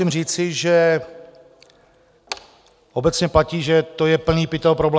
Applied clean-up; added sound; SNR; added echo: none; none; none; none.